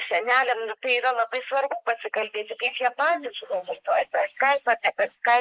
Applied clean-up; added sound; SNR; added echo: neural mask model Resemble Enhance denoiser.